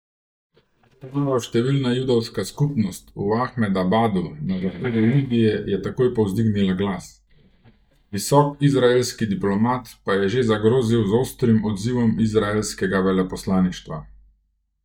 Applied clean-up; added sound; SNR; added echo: neural mask model DeepFilterNet 3.